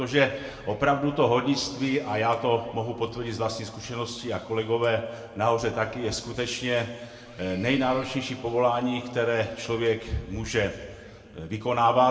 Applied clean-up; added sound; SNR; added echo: none; Mechanisms; 19 dB; reverberation time 1.6 s.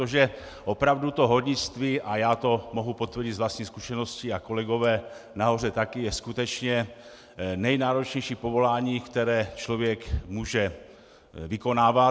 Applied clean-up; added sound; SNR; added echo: none; none; none; none.